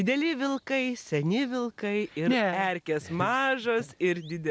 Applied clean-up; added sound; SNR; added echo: none; none; none; none.